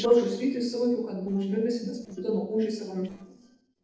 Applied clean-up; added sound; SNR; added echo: neural separator model SepFormer DNS4.